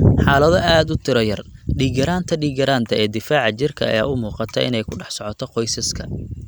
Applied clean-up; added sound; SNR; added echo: none; none; none; none.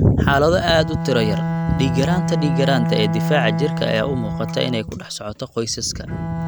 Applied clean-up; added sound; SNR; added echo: none; Bowed string instrument; 3 dB; none.